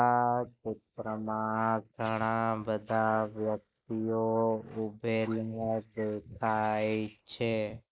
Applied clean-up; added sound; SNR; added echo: neural mask model Resemble Enhance denoiser.